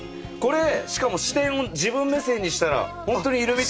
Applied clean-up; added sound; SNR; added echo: none; none; none; none.